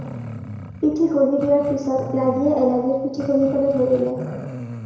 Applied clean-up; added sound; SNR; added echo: none; Growling; 13 dB; reverberation time 1.0 s.